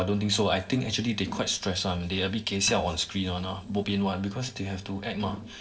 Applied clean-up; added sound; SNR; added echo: neural separator model SepFormer DNS4.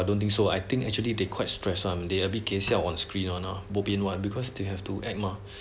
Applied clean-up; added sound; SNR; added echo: none; none; none; none.